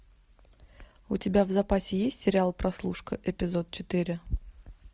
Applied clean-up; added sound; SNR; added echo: none; none; none; none.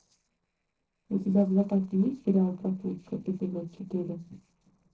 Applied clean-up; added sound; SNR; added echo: neural separator model SepFormer DNS4.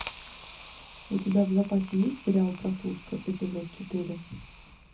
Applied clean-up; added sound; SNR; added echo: none; Hiss; 15 dB; reverberation time 0.3 s.